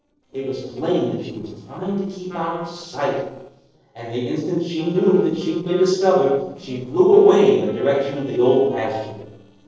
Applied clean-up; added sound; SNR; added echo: neural separator model SepFormer DNS4.